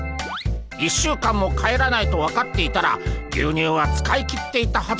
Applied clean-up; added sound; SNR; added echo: none; none; none; none.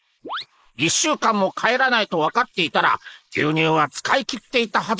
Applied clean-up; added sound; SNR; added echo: neural mask model Resemble Enhance denoiser.